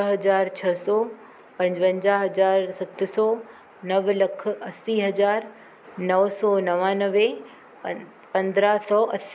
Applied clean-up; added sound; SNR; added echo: none; none; none; none.